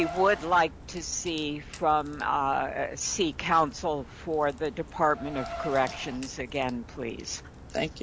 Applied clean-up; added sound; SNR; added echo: none; Car + Crack; 14 dB; none.